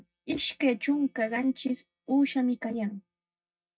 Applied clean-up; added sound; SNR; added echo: neural mask model DeepFilterNet 3.